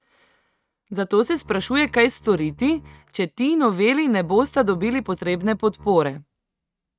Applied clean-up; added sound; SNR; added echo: neural mask model RNNoise.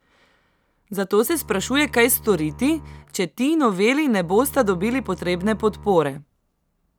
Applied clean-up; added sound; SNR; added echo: none; Bowed string instrument; 19 dB; none.